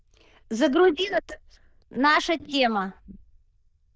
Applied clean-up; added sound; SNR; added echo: neural diffusion model UNIVERSE++.